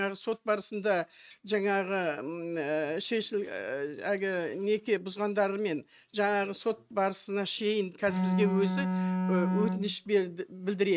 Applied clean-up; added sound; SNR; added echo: neural mask model RNNoise.